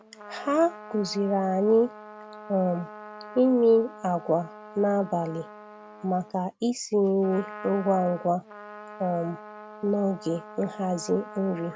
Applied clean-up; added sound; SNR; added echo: none; Trumpet; 17 dB; none.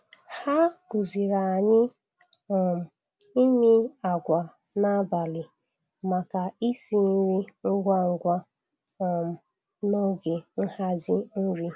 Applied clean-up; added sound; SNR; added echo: none; none; none; none.